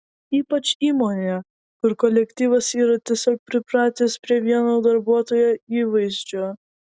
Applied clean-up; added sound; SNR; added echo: none; none; none; none.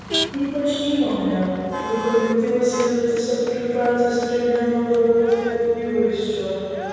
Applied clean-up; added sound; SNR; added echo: none; Motor vehicle (road); 11 dB; reverberation time 2.2 s.